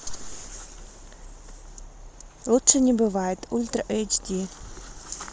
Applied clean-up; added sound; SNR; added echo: none; none; none; none.